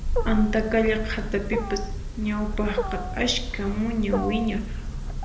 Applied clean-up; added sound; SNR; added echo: none; Wild animals; 2 dB; reverberation time 0.7 s.